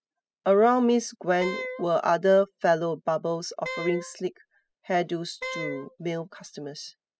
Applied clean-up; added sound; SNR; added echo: classical method spectral subtraction.